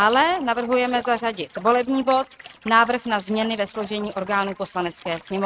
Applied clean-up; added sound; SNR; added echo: neural mask model RNNoise.